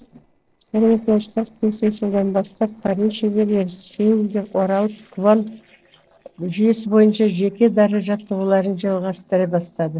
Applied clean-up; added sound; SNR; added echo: neural separator model SepFormer DNS4.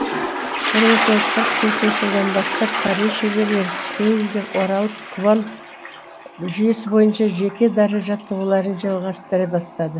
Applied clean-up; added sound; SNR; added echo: none; Toilet flush; 5 dB; none.